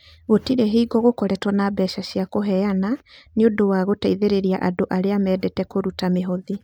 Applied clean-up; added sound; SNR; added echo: none; none; none; none.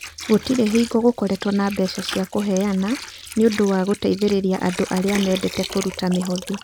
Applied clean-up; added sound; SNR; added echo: none; Water; 14 dB; none.